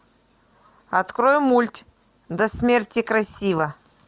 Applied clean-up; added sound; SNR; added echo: none; none; none; none.